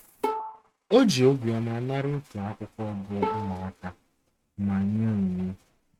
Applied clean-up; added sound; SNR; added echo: neural mask model RNNoise.